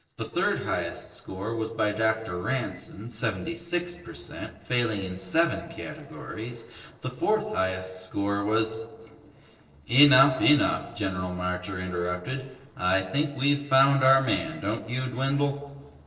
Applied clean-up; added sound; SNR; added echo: neural separator model SepFormer DNS4.